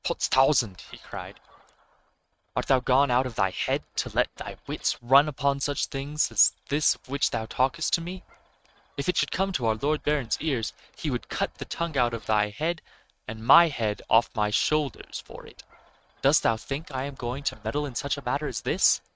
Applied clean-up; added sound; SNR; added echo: neural mask model RNNoise.